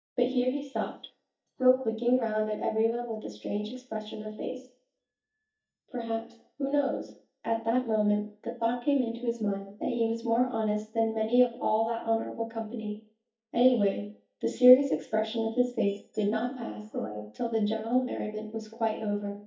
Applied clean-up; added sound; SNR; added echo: neural mask model DeepFilterNet 3.